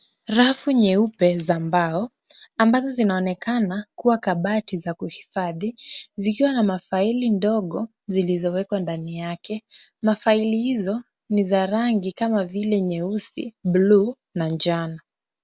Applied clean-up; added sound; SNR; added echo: none; none; none; none.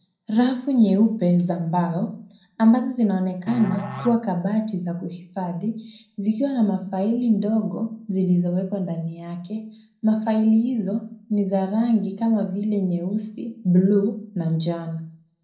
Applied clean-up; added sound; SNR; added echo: none; Musical instrument; 15 dB; reverberation time 0.5 s.